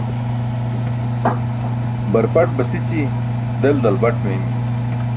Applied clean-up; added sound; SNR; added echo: none; Engine; -2 dB; none.